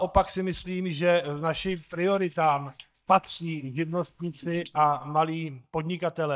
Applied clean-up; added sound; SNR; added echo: neural mask model DeepFilterNet 3.